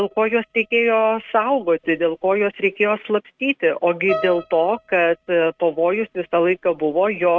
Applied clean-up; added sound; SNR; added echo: neural mask model RNNoise.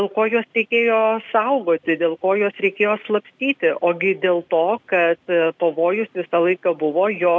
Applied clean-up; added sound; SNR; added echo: none; none; none; none.